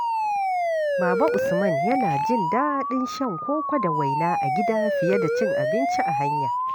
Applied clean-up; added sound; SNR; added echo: none; Siren; -3 dB; none.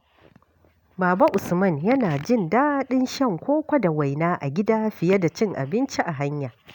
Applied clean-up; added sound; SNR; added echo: none; none; none; none.